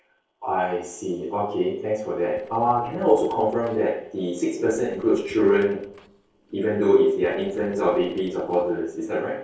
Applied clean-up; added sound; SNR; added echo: neural separator model SepFormer DNS4.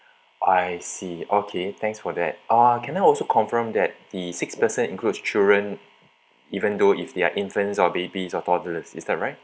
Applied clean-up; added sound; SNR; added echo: none; none; none; none.